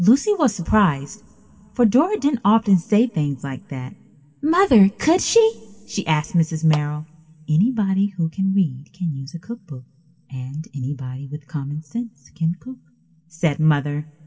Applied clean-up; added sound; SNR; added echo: none; Clapping; 18 dB; reverberation time 1.1 s.